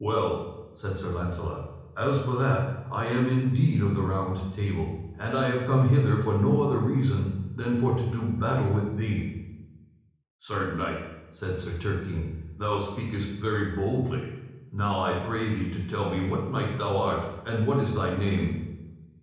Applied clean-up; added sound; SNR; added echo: none; none; none; reverberation time 1.0 s.